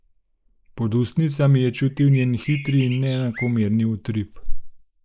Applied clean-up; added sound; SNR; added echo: neural mask model Resemble Enhance denoiser.